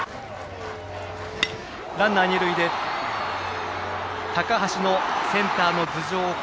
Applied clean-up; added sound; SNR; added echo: none; Musical instrument; 15 dB; none.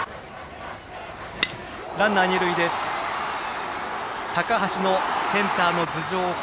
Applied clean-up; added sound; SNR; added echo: none; none; none; none.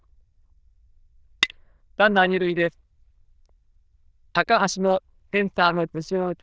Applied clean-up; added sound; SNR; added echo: neural diffusion model UNIVERSE++.